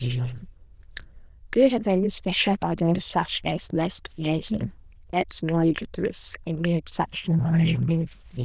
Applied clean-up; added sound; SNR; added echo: neural diffusion model UNIVERSE++.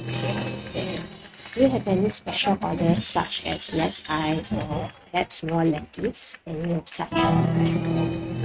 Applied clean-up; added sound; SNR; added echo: neural mask model RNNoise.